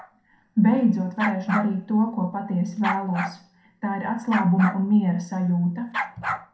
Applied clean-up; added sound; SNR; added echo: none; Bark; 10 dB; reverberation time 0.4 s.